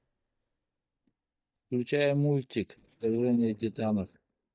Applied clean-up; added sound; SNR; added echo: neural mask model DeepFilterNet 3.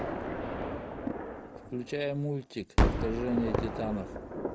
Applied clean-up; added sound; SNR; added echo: none; Gunshot, gunfire; -3 dB; none.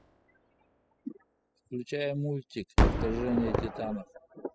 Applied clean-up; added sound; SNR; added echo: classical method spectral subtraction.